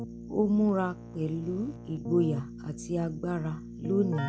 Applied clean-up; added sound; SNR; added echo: none; Keyboard (musical); 9 dB; none.